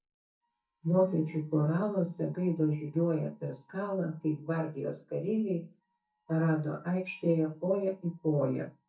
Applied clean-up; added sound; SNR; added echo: neural mask model DeepFilterNet 3.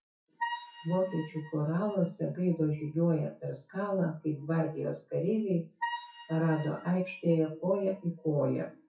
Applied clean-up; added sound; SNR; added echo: classical method WPE with log-MMSE.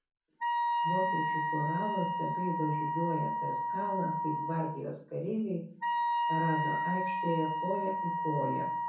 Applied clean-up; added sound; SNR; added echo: none; Wind instrument, woodwind instrument; -3 dB; reverberation time 0.5 s.